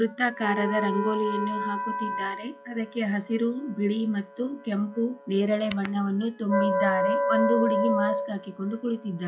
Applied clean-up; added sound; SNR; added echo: classical method log-MMSE.